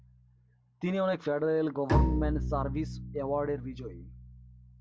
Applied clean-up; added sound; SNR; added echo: none; Bowed string instrument; 1 dB; none.